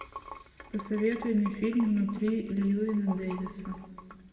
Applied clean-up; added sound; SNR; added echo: none; Sink (filling or washing) / Water; 16 dB; reverberation time 1.9 s.